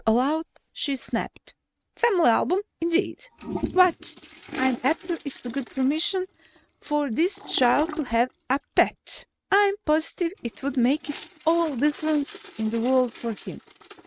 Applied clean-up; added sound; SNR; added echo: neural mask model RNNoise.